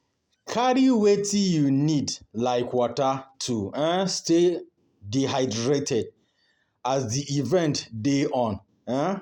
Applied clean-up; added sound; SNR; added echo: none; none; none; none.